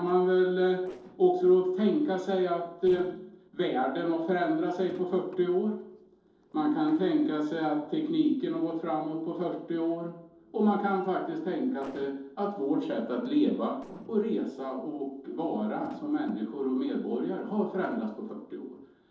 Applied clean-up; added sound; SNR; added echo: neural separator model SepFormer DNS4.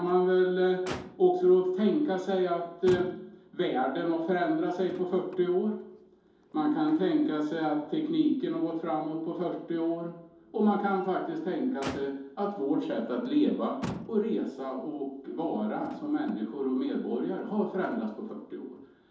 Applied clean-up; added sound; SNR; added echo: none; Motor vehicle (road); 18 dB; reverberation time 2.8 s.